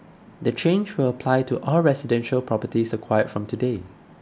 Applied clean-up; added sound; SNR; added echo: none; none; none; none.